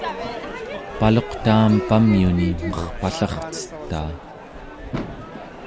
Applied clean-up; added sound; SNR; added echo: none; Crowd / Fireworks; 8 dB; none.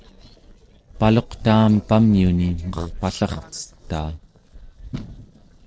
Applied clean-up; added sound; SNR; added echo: neural separator model SepFormer DNS4.